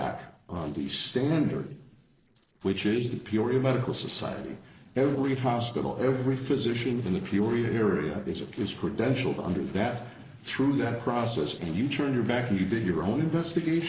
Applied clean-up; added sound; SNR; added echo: neural separator model SepFormer DNS4.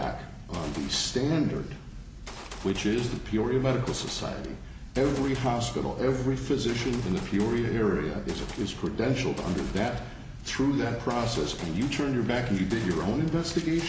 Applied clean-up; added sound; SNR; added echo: none; Gunshot, gunfire; 18 dB; none.